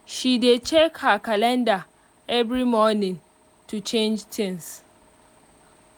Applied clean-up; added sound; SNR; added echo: none; none; none; none.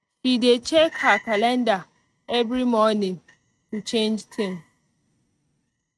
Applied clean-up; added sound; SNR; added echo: neural mask model RNNoise.